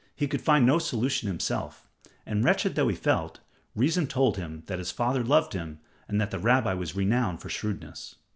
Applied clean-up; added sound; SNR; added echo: none; none; none; none.